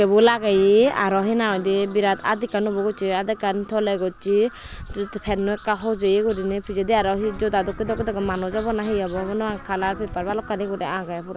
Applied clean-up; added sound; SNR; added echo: none; Crow + Electric guitar; 20 dB; none.